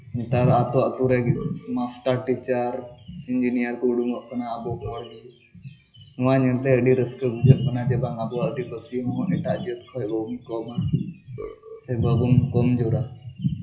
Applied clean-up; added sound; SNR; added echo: classical method WPE with log-MMSE.